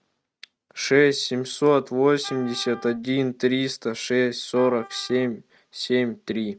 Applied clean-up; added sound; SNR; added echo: neural mask model RNNoise.